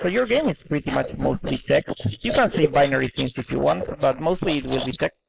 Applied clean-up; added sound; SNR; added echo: neural mask model Resemble Enhance denoiser.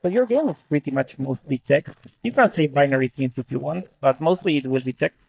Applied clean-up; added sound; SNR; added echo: neural mask model DeepFilterNet 3.